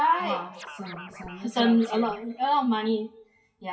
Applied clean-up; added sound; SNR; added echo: classical method WPE with log-MMSE.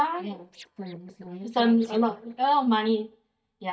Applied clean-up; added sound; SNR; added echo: neural mask model DeepFilterNet 3.